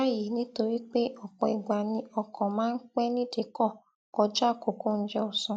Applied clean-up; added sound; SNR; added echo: none; none; none; none.